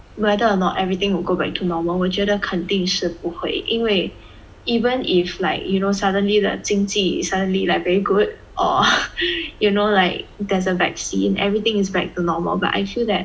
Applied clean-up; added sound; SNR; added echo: none; none; none; none.